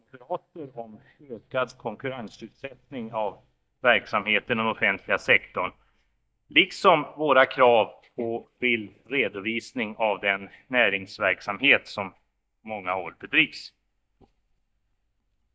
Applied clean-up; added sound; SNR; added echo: neural mask model DeepFilterNet 3.